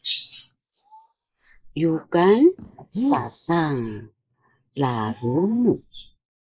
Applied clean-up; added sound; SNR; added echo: neural mask model Resemble Enhance denoiser.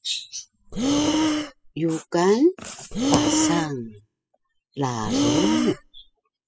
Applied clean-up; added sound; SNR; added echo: classical method spectral subtraction.